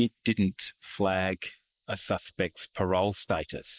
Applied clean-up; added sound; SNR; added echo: neural mask model Resemble Enhance denoiser.